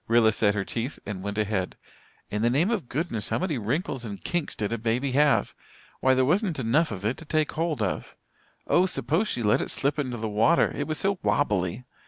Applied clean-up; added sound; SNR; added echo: none; none; none; none.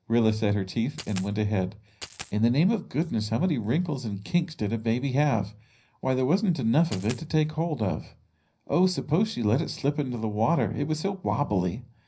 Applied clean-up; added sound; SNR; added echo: none; Coin (dropping); 15 dB; reverberation time 0.4 s.